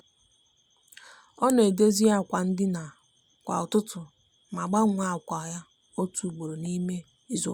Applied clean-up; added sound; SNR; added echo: none; none; none; none.